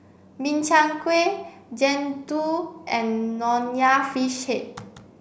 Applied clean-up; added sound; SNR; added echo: none; none; none; none.